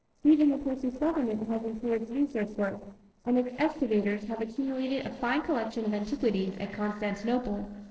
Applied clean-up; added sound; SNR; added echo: neural separator model SepFormer DNS4.